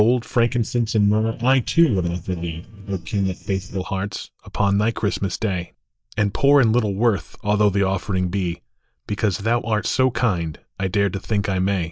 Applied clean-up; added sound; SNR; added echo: neural mask model DeepFilterNet 3.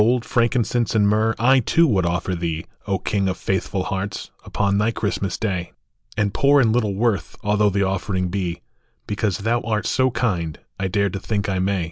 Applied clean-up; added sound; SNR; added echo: none; none; none; none.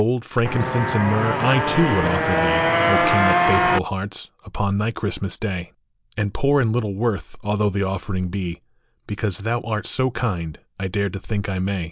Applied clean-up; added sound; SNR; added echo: none; Motorcycle; -3 dB; none.